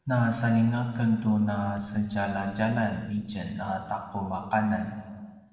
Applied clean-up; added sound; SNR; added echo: neural separator model SepFormer DNS4.